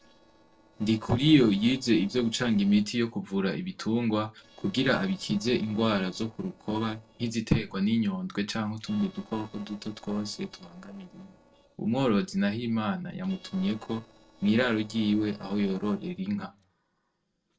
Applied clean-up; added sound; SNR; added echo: neural separator model SepFormer DNS4.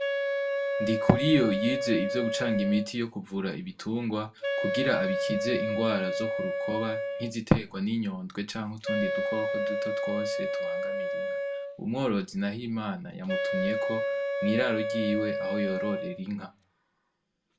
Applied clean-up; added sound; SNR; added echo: none; Wind instrument, woodwind instrument; 1 dB; reverberation time 0.2 s.